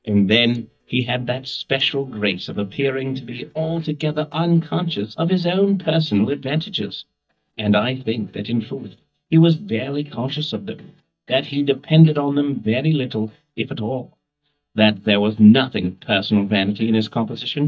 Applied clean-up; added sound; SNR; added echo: neural mask model DeepFilterNet 3.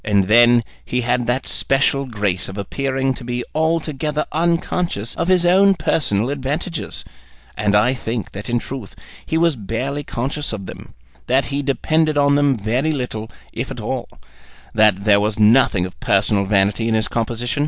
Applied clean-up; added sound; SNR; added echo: none; none; none; none.